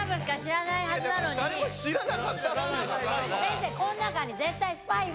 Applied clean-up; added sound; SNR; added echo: none; none; none; none.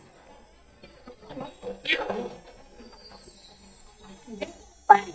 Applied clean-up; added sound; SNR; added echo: neural mask model DeepFilterNet 3.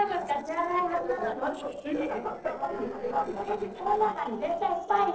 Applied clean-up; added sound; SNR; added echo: neural separator model SepFormer DNS4.